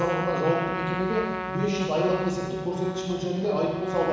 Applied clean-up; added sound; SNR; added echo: none; Trumpet; 5 dB; reverberation time 1.1 s.